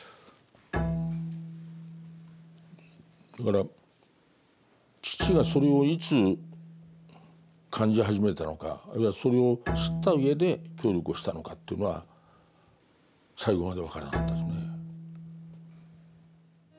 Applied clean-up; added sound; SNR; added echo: none; Bowed string instrument; 8 dB; none.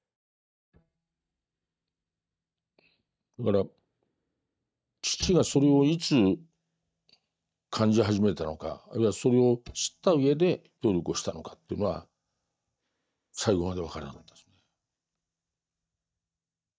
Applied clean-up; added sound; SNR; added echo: neural mask model DeepFilterNet 3.